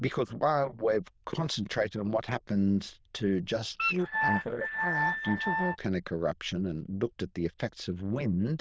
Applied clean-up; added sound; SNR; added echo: neural diffusion model UNIVERSE++.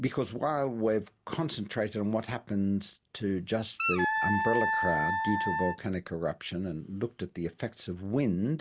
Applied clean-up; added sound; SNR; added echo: none; Wind instrument, woodwind instrument; -1 dB; none.